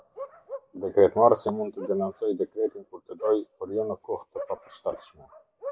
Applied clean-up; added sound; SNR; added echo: neural mask model Resemble Enhance denoiser.